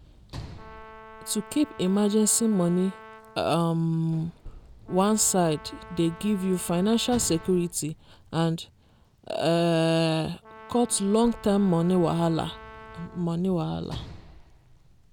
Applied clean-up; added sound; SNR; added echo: none; Brass instrument + Sliding door / Slam; 18 dB; none.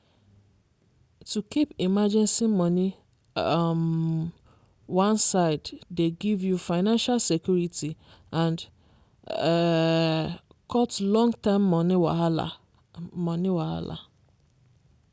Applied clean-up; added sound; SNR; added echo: none; none; none; none.